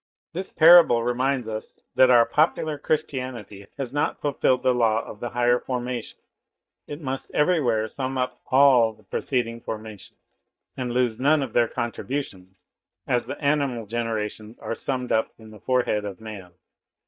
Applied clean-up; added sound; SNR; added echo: neural mask model DeepFilterNet 3.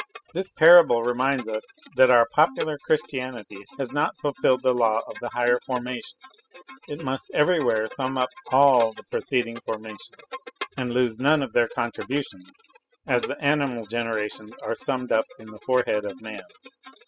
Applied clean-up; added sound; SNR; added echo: classical method spectral subtraction.